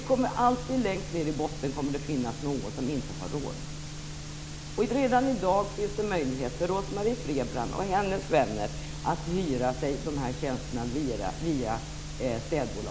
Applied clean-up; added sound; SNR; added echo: none; none; none; none.